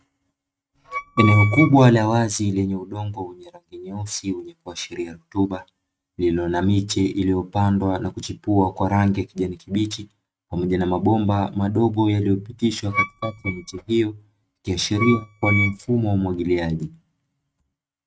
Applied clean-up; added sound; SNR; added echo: neural mask model RNNoise.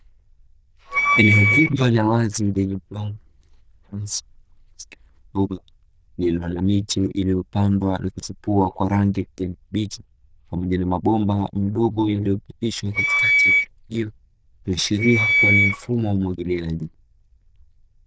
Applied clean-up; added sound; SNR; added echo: neural diffusion model UNIVERSE++.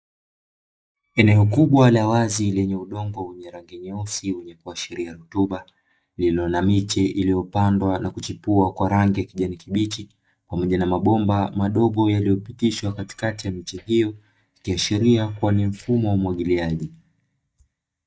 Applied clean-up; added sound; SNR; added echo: neural mask model DeepFilterNet 3.